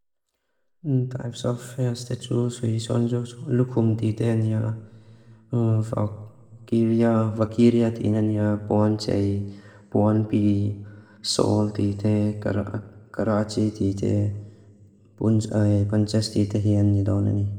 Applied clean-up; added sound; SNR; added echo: none; none; none; reverberation time 0.9 s.